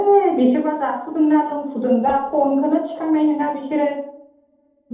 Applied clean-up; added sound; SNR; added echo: neural separator model SepFormer DNS4.